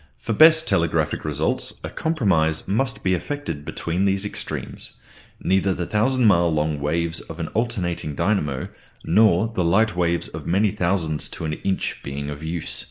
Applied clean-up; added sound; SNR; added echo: neural mask model Resemble Enhance denoiser.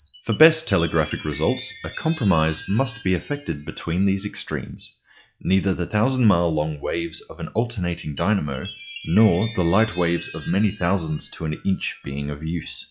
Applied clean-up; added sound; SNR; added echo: classical method log-MMSE.